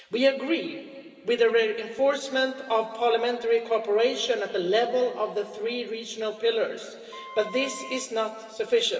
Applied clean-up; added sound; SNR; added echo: none; Wind instrument, woodwind instrument; 17 dB; reverberation time 2.7 s.